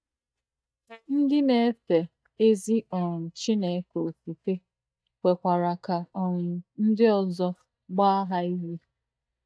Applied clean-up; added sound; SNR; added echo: neural mask model DeepFilterNet 3.